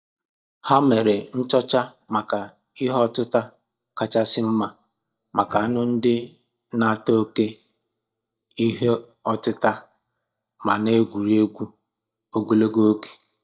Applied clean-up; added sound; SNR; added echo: neural mask model DeepFilterNet 3.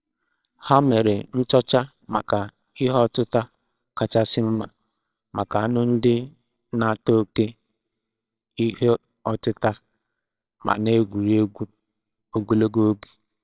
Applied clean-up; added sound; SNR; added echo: neural separator model SepFormer WHAMR!.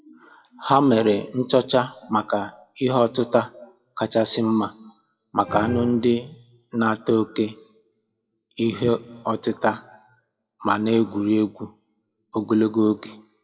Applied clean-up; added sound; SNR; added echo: classical method WPE with log-MMSE.